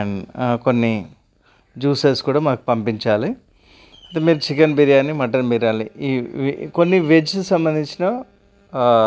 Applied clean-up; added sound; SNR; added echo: none; none; none; none.